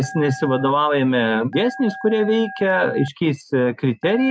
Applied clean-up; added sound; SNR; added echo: none; Telephone; 16 dB; none.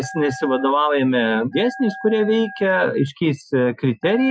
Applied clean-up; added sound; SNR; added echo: classical method Wiener filter.